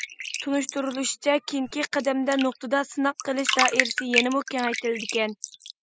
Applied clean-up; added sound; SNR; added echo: classical method spectral subtraction.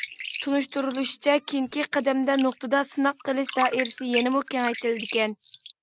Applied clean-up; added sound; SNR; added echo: neural mask model RNNoise.